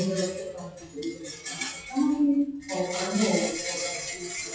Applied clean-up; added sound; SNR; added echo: classical method WPE with log-MMSE.